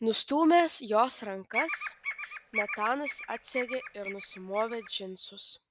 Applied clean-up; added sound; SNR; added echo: none; Bird vocalization, bird call, bird song; 8 dB; none.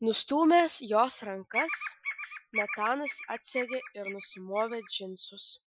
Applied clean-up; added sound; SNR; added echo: classical method Wiener filter.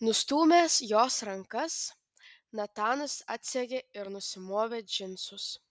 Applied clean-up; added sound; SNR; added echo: none; none; none; none.